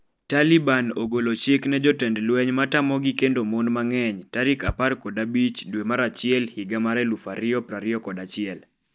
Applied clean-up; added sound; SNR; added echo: neural mask model DeepFilterNet 3.